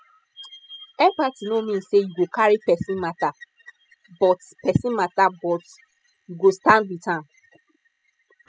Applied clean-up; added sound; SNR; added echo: classical method spectral subtraction.